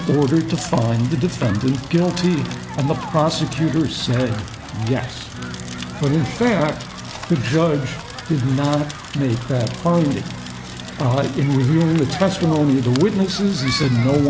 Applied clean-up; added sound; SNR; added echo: none; Electric guitar / Strum + Crackle; 12 dB; none.